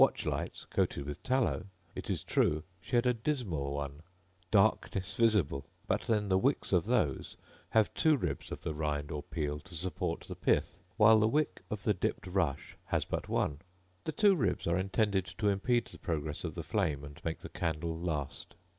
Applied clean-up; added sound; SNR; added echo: none; none; none; none.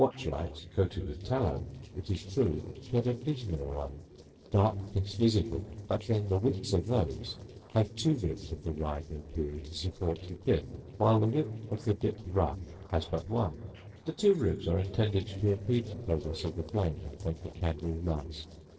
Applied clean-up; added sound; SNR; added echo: neural separator model SepFormer DNS4.